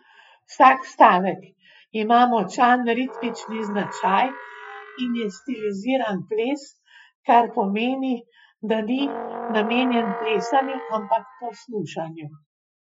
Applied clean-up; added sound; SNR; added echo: classical method Wiener filter.